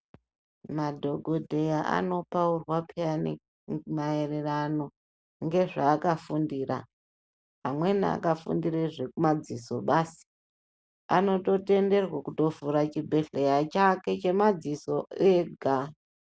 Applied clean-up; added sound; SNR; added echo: none; none; none; none.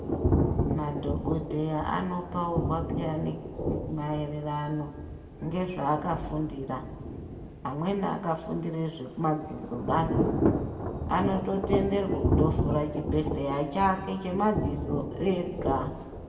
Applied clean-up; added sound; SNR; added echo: none; Thunder / Rain; 1 dB; reverberation time 1.2 s.